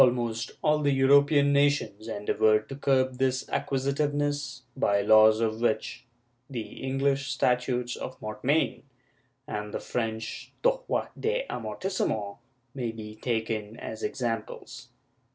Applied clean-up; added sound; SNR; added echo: none; none; none; none.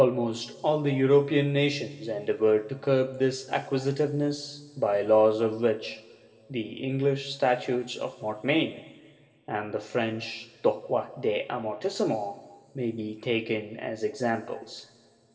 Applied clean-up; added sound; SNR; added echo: none; none; none; reverberation time 2.9 s.